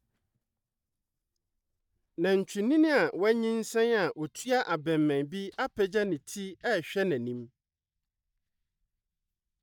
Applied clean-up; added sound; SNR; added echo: neural mask model DeepFilterNet 3.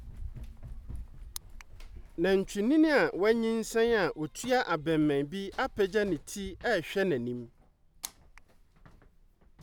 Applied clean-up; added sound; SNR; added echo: none; Run; 17 dB; none.